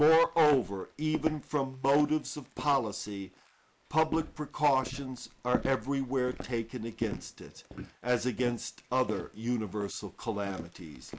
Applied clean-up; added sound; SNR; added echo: neural mask model Resemble Enhance denoiser.